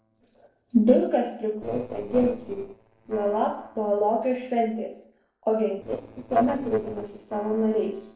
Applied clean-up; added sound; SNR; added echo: neural separator model SepFormer DNS4.